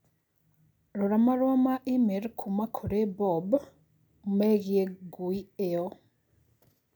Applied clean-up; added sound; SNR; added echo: none; none; none; none.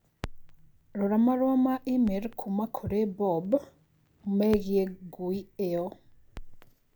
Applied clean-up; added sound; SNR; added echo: none; Crackle; 17 dB; none.